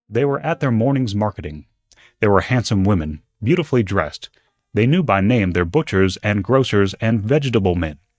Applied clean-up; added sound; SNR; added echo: neural mask model DeepFilterNet 3.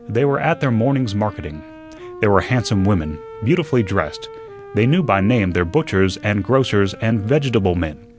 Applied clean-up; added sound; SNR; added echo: none; Wind instrument, woodwind instrument; 18 dB; none.